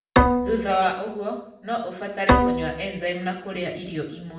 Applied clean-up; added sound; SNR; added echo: none; Bowed string instrument; -3 dB; reverberation time 0.6 s.